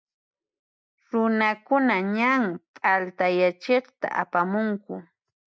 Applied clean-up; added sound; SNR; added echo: none; none; none; none.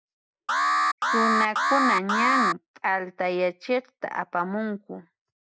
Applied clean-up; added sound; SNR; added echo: none; Alarm; -3 dB; none.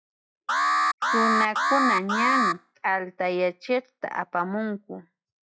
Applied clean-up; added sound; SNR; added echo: classical method log-MMSE.